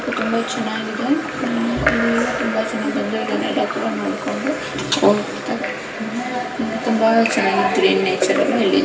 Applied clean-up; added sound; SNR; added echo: none; Drip / Trickle, dribble / Splash, splatter; 8 dB; reverberation time 2.0 s.